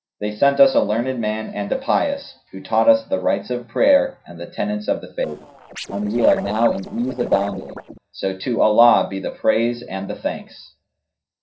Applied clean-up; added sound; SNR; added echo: neural separator model SepFormer DNS4.